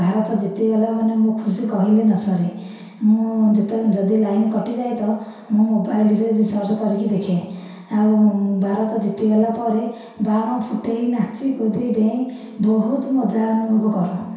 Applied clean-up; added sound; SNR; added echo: none; none; none; reverberation time 0.7 s.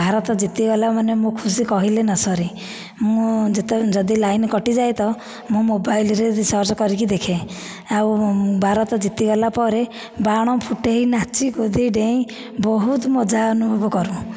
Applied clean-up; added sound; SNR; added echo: none; none; none; none.